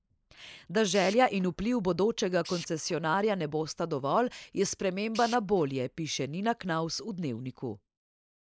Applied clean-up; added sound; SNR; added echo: neural mask model Resemble Enhance denoiser.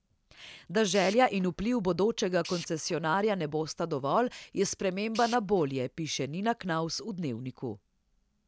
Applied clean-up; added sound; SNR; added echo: none; Tools; 15 dB; none.